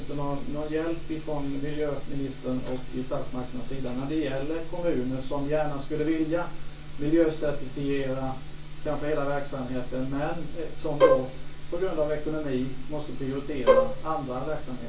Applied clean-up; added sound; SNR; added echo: none; Bowed string instrument; -4 dB; reverberation time 0.2 s.